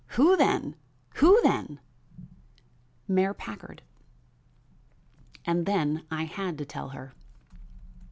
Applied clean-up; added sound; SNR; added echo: none; none; none; none.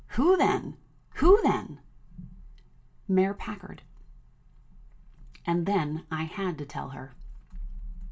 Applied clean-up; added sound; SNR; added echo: none; none; none; reverberation time 0.2 s.